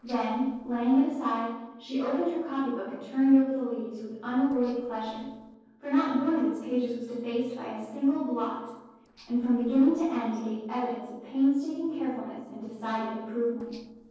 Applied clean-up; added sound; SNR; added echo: neural separator model SepFormer DNS4.